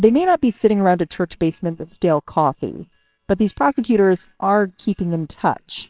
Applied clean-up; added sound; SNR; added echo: neural separator model SepFormer WHAMR!.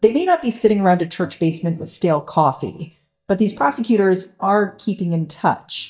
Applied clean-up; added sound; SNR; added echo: neural mask model DeepFilterNet 3.